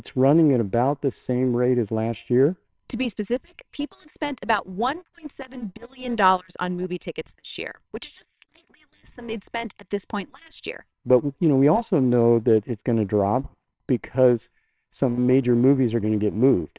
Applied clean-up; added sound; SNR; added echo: neural separator model SepFormer WHAMR!.